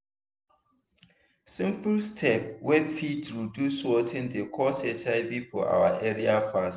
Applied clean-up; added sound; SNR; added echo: none; none; none; none.